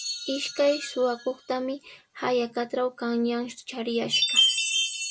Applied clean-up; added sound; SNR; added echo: none; Chime; 2 dB; none.